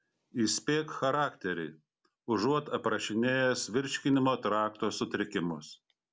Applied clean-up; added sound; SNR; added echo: none; none; none; none.